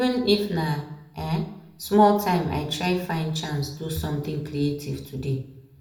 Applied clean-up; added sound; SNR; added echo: none; none; none; reverberation time 0.6 s.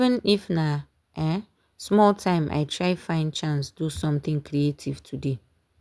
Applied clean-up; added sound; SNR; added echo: none; none; none; none.